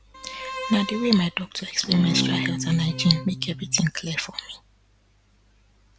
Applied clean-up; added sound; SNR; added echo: none; Bowed string instrument; 6 dB; none.